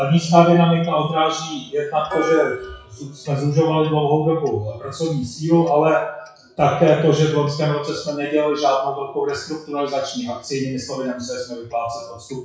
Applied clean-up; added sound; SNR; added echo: classical method WPE with log-MMSE.